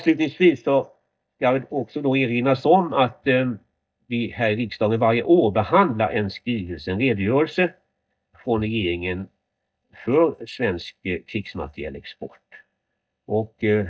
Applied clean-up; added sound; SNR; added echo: neural mask model DeepFilterNet 3.